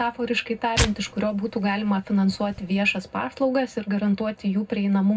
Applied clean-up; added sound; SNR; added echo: none; Tearing; 8 dB; reverberation time 0.3 s.